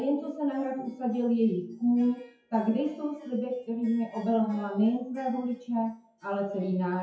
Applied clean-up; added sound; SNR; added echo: classical method WPE with log-MMSE.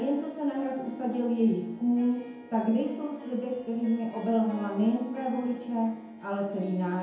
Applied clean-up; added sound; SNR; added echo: none; Harp; 17 dB; reverberation time 0.9 s.